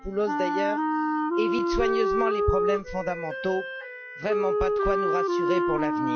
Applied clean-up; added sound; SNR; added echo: classical method log-MMSE.